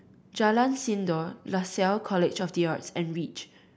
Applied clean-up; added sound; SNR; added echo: none; none; none; none.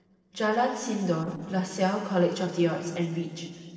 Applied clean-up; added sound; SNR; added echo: neural separator model SepFormer DNS4.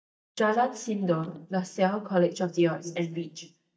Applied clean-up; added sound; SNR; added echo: neural mask model DeepFilterNet 3.